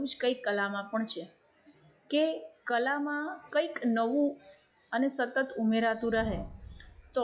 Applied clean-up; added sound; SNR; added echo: classical method log-MMSE.